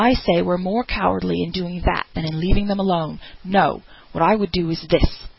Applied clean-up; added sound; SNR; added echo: none; none; none; none.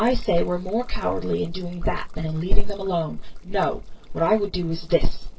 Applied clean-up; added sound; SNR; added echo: neural separator model SepFormer DNS4.